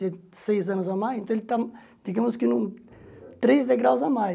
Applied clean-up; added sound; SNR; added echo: none; none; none; none.